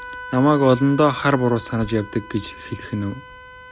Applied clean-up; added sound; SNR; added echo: none; Wind instrument, woodwind instrument; 16 dB; none.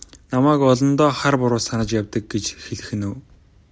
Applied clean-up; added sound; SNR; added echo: none; none; none; none.